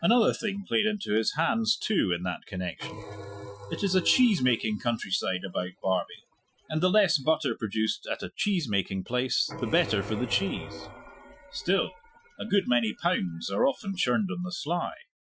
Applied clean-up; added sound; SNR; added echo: classical method Wiener filter.